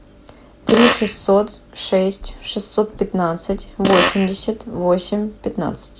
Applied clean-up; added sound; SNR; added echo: none; Fart; 3 dB; none.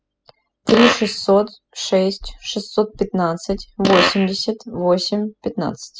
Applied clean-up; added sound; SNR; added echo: classical method spectral subtraction.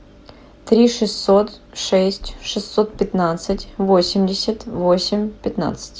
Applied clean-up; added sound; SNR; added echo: none; none; none; none.